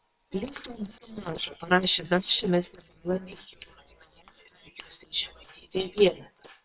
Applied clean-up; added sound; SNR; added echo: neural separator model SepFormer WHAM!.